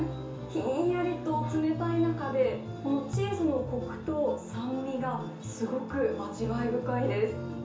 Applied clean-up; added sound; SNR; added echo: none; Tabla; 10 dB; reverberation time 0.7 s.